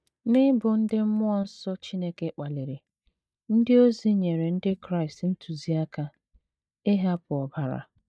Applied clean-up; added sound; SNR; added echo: neural mask model DeepFilterNet 3.